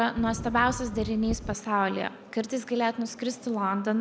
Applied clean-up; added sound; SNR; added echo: none; Wind; 8 dB; none.